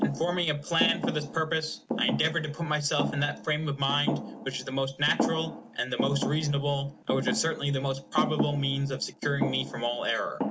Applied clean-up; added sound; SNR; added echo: none; Thump, thud; 5 dB; none.